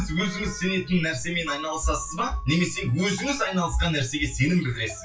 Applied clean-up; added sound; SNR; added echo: classical method WPE with log-MMSE.